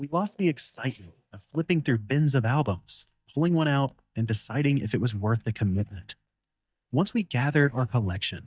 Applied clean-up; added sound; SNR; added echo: neural mask model DeepFilterNet 3.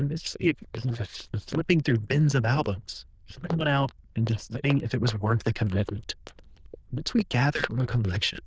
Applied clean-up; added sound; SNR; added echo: neural diffusion model UNIVERSE++.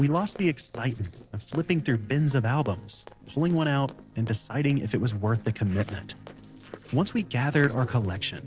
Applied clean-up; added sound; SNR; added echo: neural separator model SepFormer DNS4.